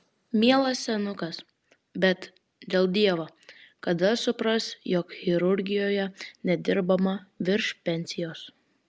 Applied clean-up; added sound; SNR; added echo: none; none; none; none.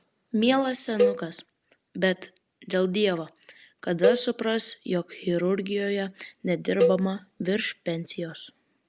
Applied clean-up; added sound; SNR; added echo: none; Cowbell; 2 dB; none.